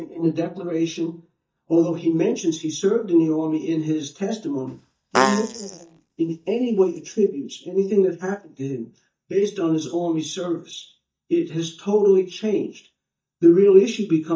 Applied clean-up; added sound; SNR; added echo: neural mask model DeepFilterNet 3.